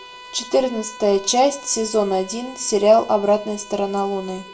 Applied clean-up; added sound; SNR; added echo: none; Bowed string instrument; 19 dB; reverberation time 0.3 s.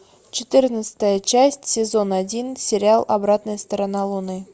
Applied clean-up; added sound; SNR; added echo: none; none; none; none.